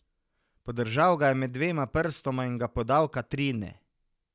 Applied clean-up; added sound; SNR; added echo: none; none; none; none.